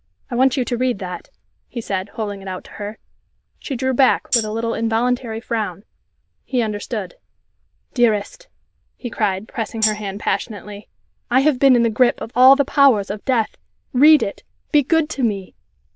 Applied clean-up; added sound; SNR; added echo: neural diffusion model UNIVERSE++.